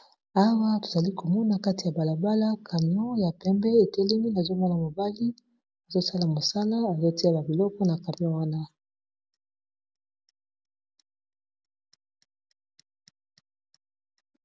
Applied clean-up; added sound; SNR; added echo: none; none; none; none.